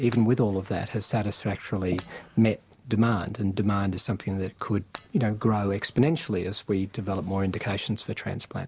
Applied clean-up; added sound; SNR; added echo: none; Shatter; 20 dB; none.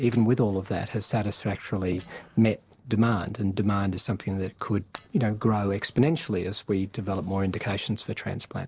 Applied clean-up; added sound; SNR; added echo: neural separator model SepFormer DNS4.